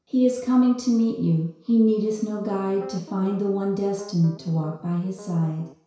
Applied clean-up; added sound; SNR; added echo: none; Piano; 20 dB; reverberation time 0.6 s.